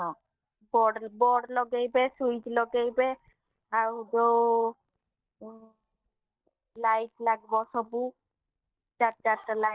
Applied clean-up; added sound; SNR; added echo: neural mask model DeepFilterNet 3.